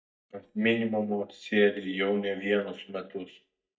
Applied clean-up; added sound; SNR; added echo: neural mask model DeepFilterNet 3.